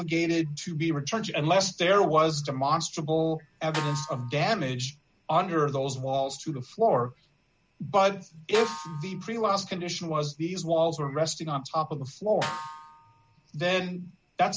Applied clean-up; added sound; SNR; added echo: none; Snare drum; 13 dB; none.